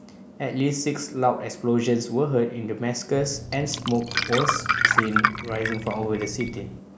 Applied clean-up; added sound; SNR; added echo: none; Glass; 0 dB; none.